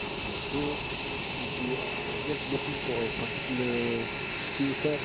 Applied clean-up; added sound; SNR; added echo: none; Fixed-wing aircraft, airplane; -2 dB; none.